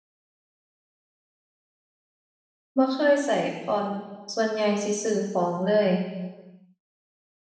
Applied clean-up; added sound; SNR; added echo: none; none; none; reverberation time 1.1 s.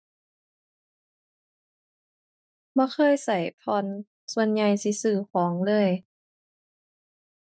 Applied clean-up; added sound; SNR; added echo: none; none; none; none.